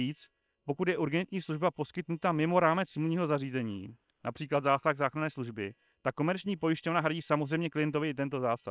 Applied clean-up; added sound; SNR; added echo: neural separator model SepFormer WHAM!.